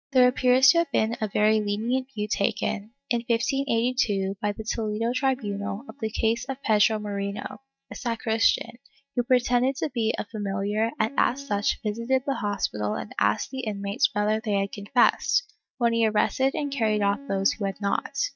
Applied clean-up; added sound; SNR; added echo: neural mask model DeepFilterNet 3.